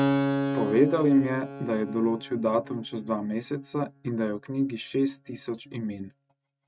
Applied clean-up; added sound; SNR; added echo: neural mask model RNNoise.